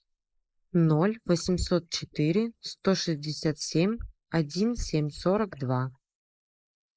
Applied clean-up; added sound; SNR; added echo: neural mask model Resemble Enhance denoiser.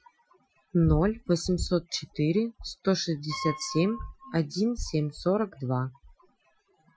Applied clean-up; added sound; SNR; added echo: classical method Wiener filter.